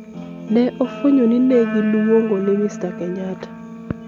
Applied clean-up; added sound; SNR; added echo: none; Guitar; 13 dB; none.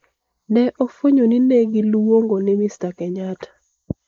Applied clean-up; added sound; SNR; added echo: neural mask model Resemble Enhance denoiser.